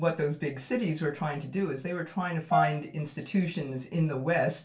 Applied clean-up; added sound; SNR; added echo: none; Brass instrument; 4 dB; reverberation time 0.3 s.